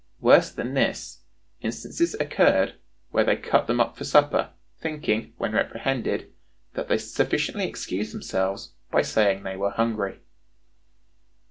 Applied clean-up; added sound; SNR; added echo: none; none; none; none.